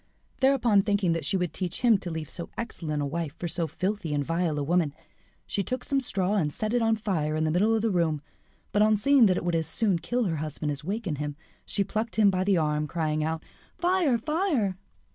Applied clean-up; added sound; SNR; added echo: none; none; none; none.